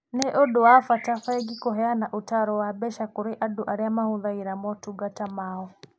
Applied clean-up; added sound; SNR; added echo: none; Bird; 17 dB; none.